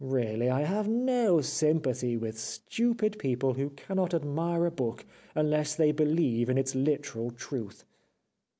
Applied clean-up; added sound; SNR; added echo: none; none; none; none.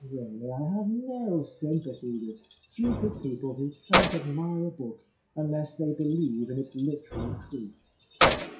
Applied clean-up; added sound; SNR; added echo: classical method WPE with log-MMSE.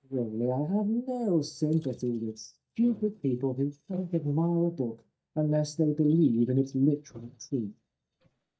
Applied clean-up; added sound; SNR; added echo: neural mask model DeepFilterNet 3.